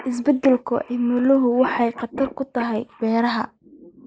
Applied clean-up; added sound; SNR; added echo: neural mask model Resemble Enhance denoiser.